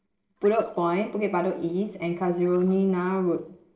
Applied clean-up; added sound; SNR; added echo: neural separator model SepFormer DNS4.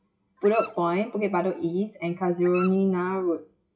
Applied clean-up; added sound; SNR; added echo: classical method WPE with log-MMSE.